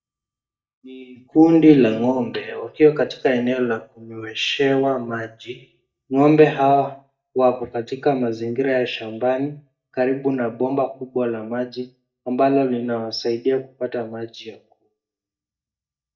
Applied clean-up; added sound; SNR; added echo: neural mask model DeepFilterNet 3.